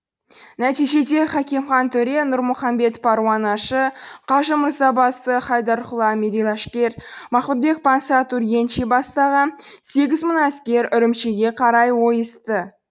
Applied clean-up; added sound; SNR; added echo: none; none; none; none.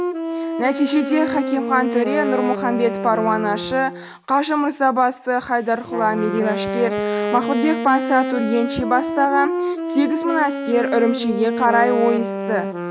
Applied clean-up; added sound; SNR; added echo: none; Wind instrument, woodwind instrument; 5 dB; none.